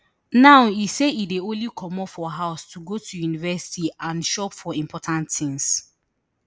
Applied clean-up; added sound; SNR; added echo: none; none; none; none.